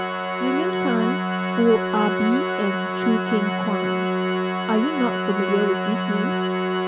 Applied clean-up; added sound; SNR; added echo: none; Organ; -1 dB; none.